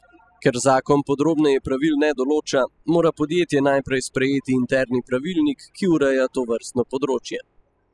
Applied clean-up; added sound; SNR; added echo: classical method spectral subtraction.